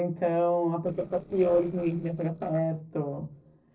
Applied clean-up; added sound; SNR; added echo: neural separator model SepFormer DNS4.